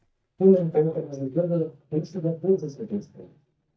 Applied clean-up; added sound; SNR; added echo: neural mask model DeepFilterNet 3.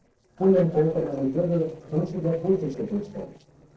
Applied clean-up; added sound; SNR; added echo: neural separator model SepFormer DNS4.